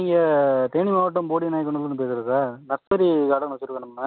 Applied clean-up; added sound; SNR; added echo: none; none; none; none.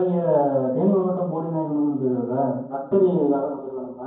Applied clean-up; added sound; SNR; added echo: none; none; none; reverberation time 0.9 s.